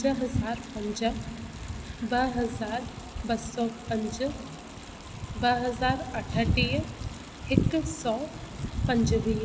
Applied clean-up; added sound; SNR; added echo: none; Bathtub (filling or washing) / Sink (filling or washing) / Water tap, faucet; 20 dB; none.